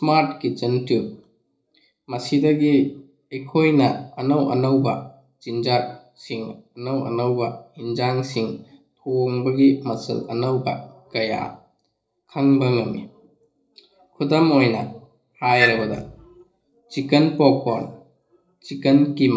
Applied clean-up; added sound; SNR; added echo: neural separator model SepFormer DNS4.